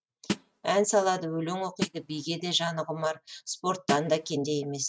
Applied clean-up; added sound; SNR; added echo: neural mask model RNNoise.